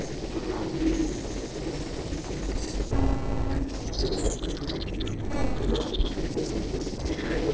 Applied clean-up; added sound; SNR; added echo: neural separator model SepFormer DNS4.